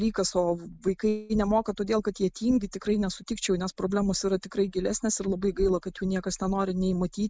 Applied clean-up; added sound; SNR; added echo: none; none; none; none.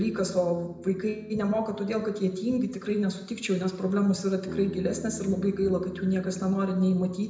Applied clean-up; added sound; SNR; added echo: none; Bass guitar; 16 dB; reverberation time 0.8 s.